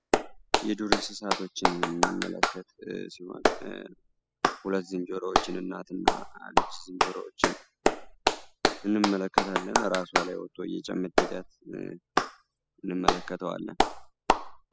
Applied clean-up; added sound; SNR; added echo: classical method spectral subtraction.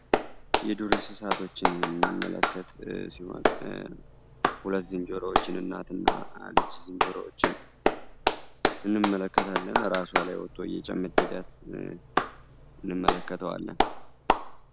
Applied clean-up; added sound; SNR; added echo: none; Clapping; -5 dB; none.